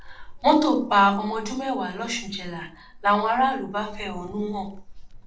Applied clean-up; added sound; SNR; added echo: neural separator model SepFormer DNS4.